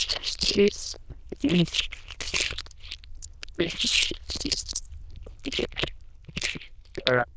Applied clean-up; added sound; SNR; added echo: neural diffusion model UNIVERSE++.